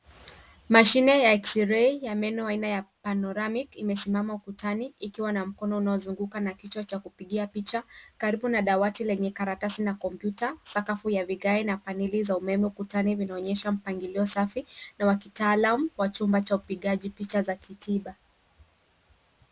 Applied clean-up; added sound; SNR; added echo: none; none; none; none.